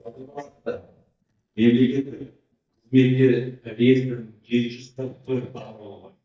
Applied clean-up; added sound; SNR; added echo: neural mask model DeepFilterNet 3.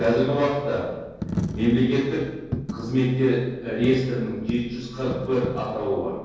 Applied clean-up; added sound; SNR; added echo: none; Coin (dropping); 10 dB; reverberation time 1.3 s.